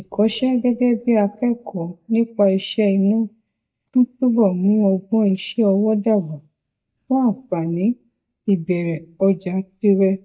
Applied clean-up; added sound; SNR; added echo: neural mask model DeepFilterNet 3.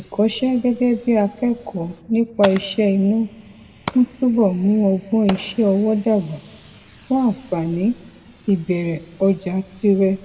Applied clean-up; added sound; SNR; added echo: none; Fire; 19 dB; reverberation time 0.9 s.